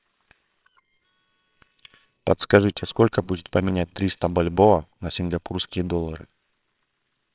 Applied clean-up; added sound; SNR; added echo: neural separator model SepFormer WHAMR!.